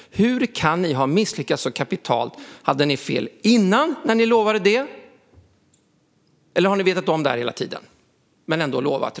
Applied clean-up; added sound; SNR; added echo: none; none; none; none.